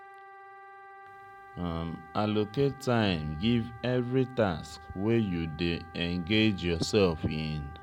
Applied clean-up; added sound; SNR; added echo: none; Wind instrument, woodwind instrument; 19 dB; none.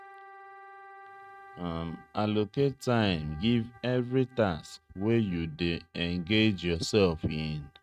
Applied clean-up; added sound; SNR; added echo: neural mask model RNNoise.